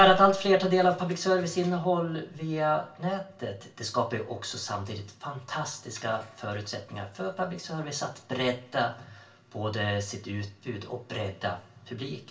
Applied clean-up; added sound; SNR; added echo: none; none; none; reverberation time 0.3 s.